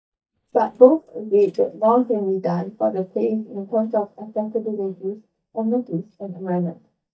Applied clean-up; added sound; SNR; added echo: neural mask model DeepFilterNet 3.